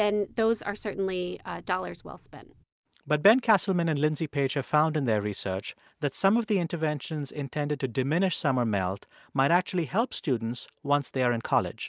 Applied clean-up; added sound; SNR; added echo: none; none; none; none.